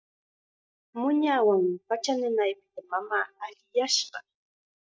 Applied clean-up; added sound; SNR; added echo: neural mask model DeepFilterNet 3.